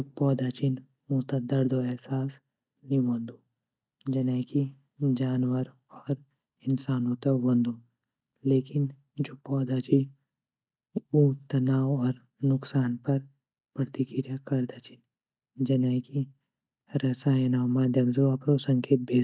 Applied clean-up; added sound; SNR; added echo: none; none; none; none.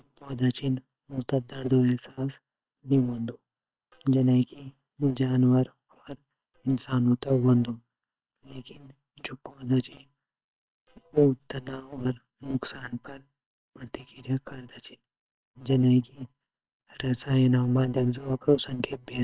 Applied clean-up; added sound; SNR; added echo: neural separator model SepFormer WHAM!.